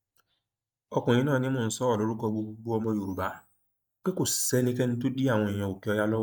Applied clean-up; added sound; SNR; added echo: neural mask model DeepFilterNet 3.